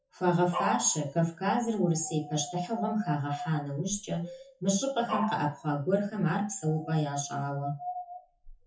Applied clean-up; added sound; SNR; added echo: classical method WPE with log-MMSE.